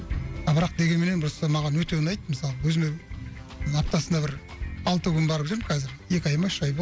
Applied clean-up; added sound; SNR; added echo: none; none; none; none.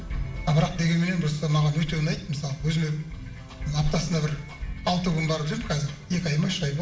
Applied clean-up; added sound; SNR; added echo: none; none; none; reverberation time 0.9 s.